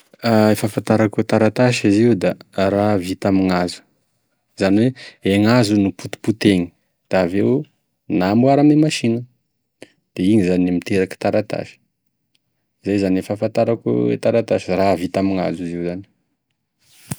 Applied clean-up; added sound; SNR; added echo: none; none; none; none.